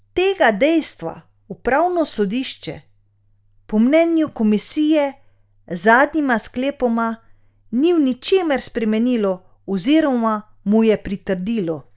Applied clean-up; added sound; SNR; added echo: none; none; none; none.